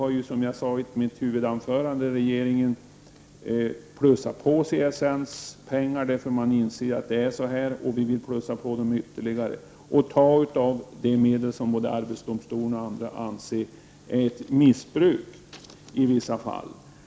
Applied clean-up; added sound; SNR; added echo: none; none; none; none.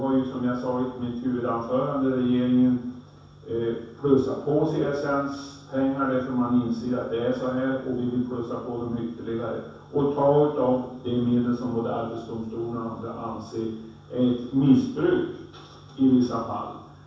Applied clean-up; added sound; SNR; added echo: none; none; none; reverberation time 0.7 s.